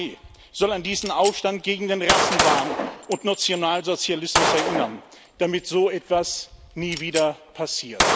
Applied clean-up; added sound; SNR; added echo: none; Gunshot, gunfire; 2 dB; none.